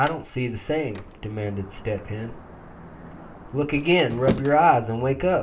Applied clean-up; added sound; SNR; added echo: none; Sliding door; 13 dB; reverberation time 0.4 s.